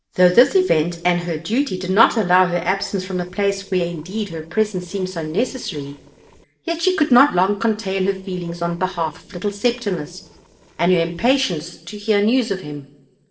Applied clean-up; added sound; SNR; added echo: neural separator model SepFormer DNS4.